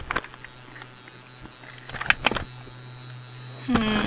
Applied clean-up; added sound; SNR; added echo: none; Crumpling, crinkling; -2 dB; none.